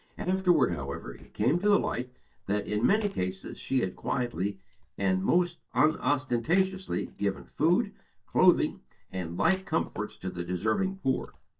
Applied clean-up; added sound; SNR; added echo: neural mask model DeepFilterNet 3.